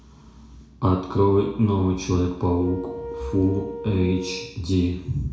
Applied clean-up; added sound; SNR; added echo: none; Wind instrument, woodwind instrument; 12 dB; reverberation time 0.6 s.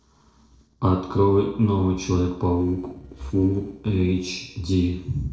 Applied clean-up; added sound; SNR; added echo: neural separator model SepFormer DNS4.